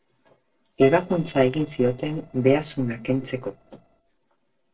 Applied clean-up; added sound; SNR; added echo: neural separator model SepFormer DNS4.